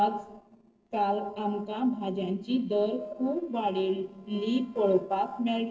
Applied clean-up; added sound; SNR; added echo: neural separator model SepFormer DNS4.